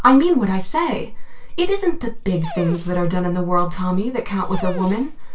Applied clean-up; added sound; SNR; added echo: none; Dog; 17 dB; reverberation time 0.2 s.